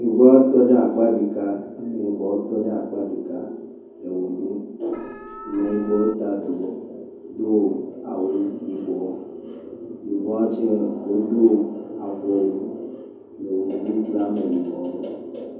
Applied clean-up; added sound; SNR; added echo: none; Alarm; 18 dB; reverberation time 0.7 s.